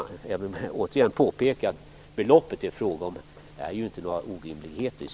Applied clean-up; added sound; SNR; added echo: none; none; none; none.